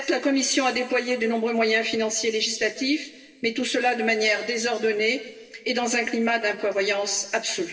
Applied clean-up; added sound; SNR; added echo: none; none; none; reverberation time 1.3 s.